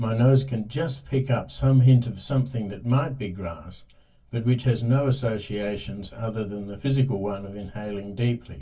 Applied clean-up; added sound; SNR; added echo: none; none; none; reverberation time 0.1 s.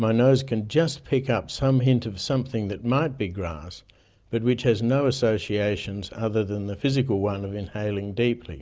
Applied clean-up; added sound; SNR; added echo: none; none; none; none.